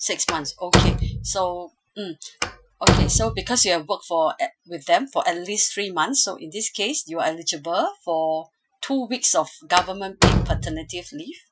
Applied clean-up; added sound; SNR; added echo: classical method Wiener filter.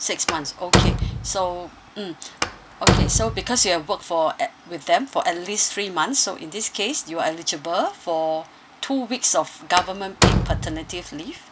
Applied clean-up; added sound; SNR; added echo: none; Slam; -2 dB; none.